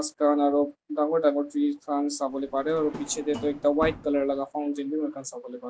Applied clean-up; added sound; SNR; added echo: none; Drawer open or close; 13 dB; none.